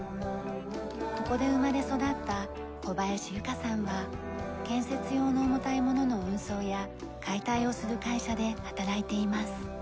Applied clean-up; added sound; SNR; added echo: none; none; none; none.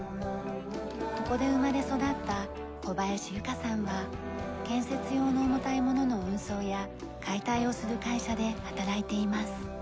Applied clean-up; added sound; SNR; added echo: none; Snare drum; 19 dB; none.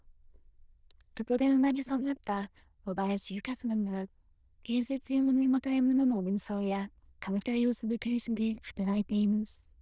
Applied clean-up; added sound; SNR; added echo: neural diffusion model UNIVERSE++.